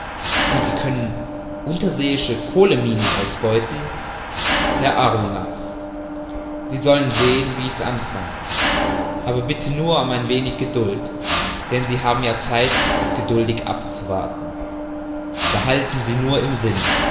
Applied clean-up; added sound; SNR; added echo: none; Mechanisms; 2 dB; reverberation time 1.9 s.